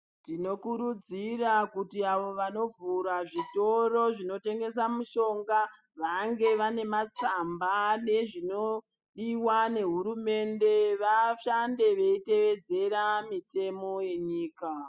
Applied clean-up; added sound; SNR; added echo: classical method spectral subtraction.